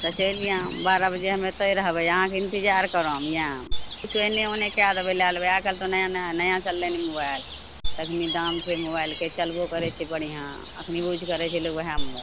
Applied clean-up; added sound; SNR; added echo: none; Gull, seagull; 7 dB; none.